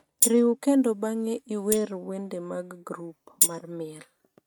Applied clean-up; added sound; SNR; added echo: neural mask model RNNoise.